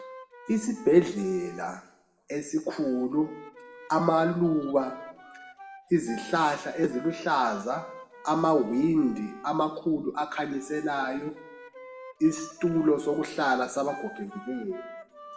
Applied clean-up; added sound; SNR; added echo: none; Wind instrument, woodwind instrument; 18 dB; reverberation time 0.8 s.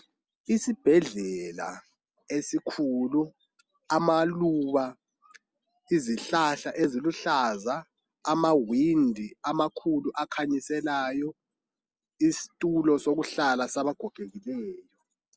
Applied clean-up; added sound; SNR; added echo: none; none; none; none.